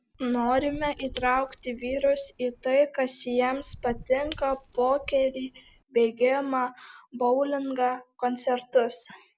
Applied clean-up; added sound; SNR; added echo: none; Shatter / Crushing; 18 dB; none.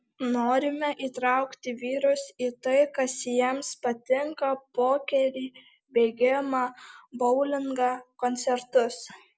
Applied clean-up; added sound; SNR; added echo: none; none; none; none.